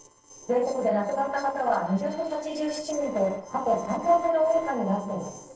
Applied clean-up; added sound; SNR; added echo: neural separator model SepFormer DNS4.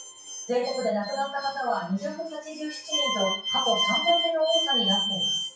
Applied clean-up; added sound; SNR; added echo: classical method WPE with log-MMSE.